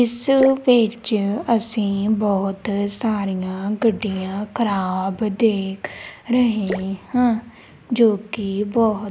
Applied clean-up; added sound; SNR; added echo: none; Drip / Splash, splatter; 17 dB; none.